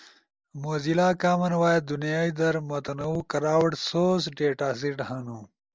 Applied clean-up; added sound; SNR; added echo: none; none; none; none.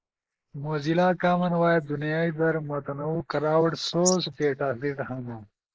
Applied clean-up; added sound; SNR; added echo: neural mask model Resemble Enhance denoiser.